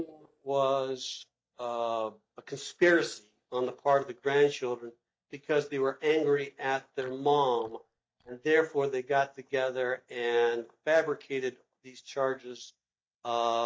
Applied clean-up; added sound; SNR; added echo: neural mask model DeepFilterNet 3.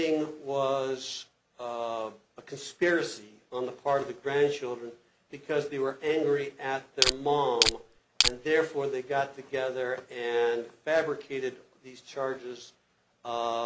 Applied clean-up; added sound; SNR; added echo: none; Crushing; -4 dB; none.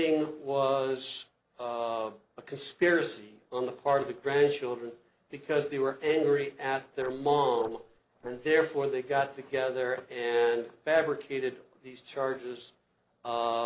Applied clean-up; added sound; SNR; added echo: neural separator model SepFormer DNS4.